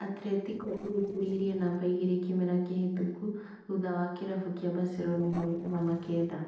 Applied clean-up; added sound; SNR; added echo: neural separator model SepFormer DNS4.